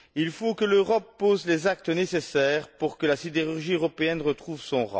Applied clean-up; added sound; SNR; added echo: none; none; none; none.